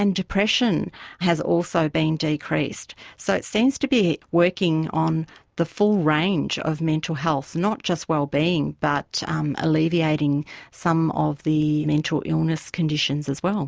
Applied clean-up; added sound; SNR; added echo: none; none; none; none.